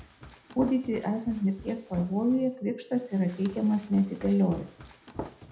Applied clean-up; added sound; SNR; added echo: none; Run; 17 dB; reverberation time 0.5 s.